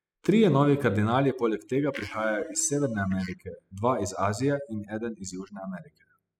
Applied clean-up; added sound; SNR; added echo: classical method spectral subtraction.